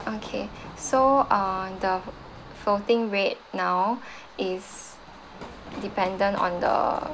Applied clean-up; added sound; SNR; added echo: none; Run; 17 dB; none.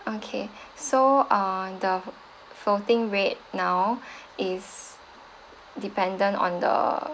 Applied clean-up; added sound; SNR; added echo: none; none; none; none.